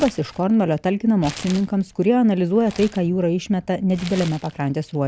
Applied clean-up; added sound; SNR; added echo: none; Crumpling, crinkling; 20 dB; none.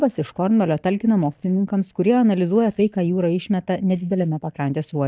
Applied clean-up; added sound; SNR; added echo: neural mask model DeepFilterNet 3.